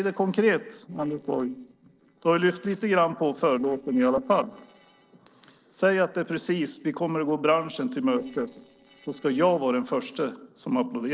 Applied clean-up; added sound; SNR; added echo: neural separator model SepFormer DNS4.